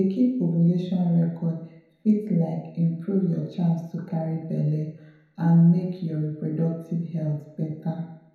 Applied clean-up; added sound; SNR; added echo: none; none; none; reverberation time 1.0 s.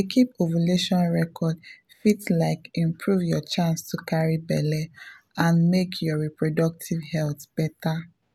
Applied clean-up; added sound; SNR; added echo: none; none; none; none.